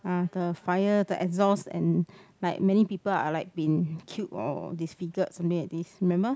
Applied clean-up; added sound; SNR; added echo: none; none; none; none.